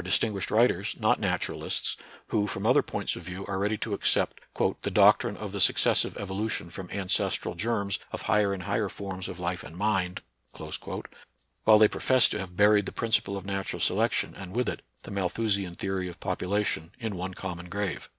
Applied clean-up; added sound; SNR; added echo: none; none; none; none.